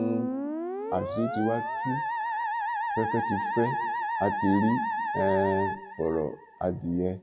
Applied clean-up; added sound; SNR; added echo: none; Musical instrument; 1 dB; none.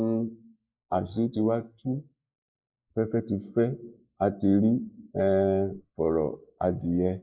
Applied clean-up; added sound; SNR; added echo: neural mask model Resemble Enhance denoiser.